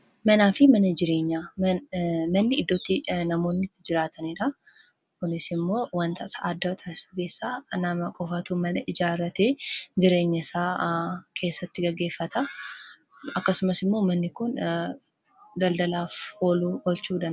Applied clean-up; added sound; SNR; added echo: none; none; none; none.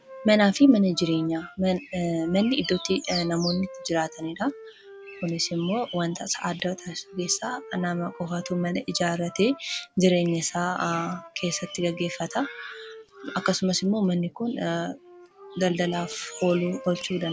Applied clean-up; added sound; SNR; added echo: none; Wind instrument, woodwind instrument + Bird vocalization, bird call, bird song; 18 dB; none.